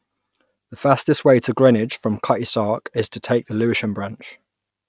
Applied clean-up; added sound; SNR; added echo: none; none; none; none.